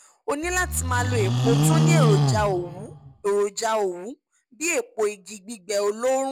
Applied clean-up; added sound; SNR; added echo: none; Livestock, farm animals, working animals; -4 dB; none.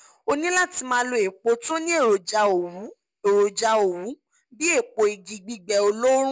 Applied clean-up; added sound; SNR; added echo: none; none; none; none.